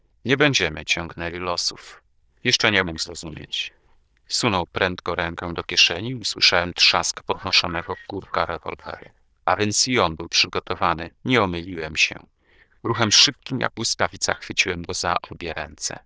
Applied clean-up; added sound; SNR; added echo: neural diffusion model UNIVERSE++.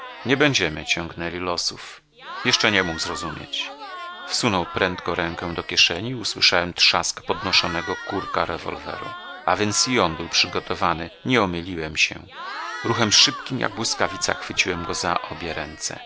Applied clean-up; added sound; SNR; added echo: none; Crowd / Cheering; 13 dB; none.